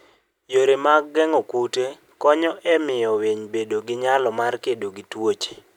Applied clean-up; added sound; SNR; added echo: none; none; none; none.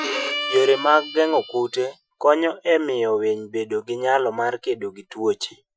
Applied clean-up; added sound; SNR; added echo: classical method Wiener filter.